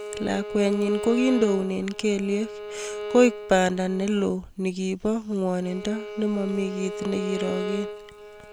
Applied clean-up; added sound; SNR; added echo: none; Bowed string instrument; 9 dB; none.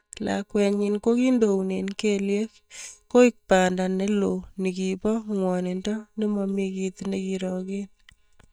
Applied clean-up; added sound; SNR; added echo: neural mask model DeepFilterNet 3.